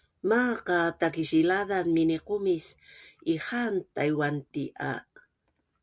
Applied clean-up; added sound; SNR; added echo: none; none; none; none.